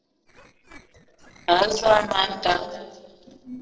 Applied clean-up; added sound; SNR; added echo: neural separator model SepFormer DNS4.